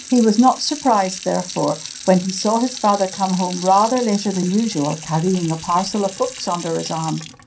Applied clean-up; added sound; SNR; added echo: none; Sink (filling or washing) / Water tap, faucet; 14 dB; reverberation time 0.3 s.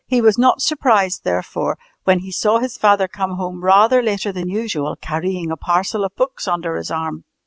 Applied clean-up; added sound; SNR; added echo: none; none; none; none.